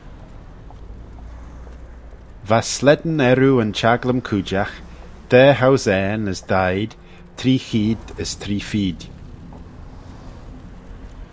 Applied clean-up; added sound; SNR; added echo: none; Walk, footsteps; 17 dB; none.